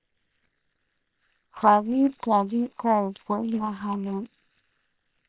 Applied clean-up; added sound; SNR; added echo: neural separator model SepFormer WHAM!.